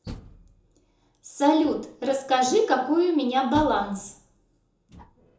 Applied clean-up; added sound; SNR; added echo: none; Door; 20 dB; reverberation time 0.6 s.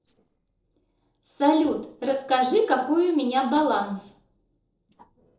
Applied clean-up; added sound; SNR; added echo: neural separator model SepFormer DNS4.